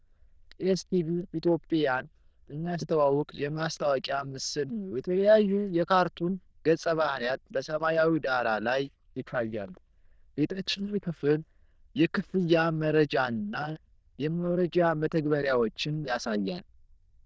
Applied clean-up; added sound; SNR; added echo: neural diffusion model UNIVERSE++.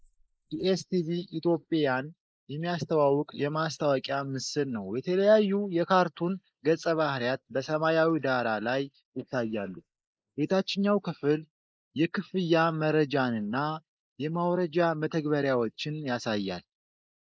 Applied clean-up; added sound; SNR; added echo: neural mask model Resemble Enhance denoiser.